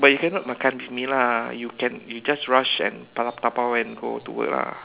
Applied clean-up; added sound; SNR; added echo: none; none; none; none.